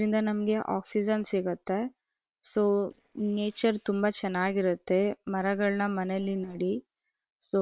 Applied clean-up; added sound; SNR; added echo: neural separator model SepFormer WHAM!.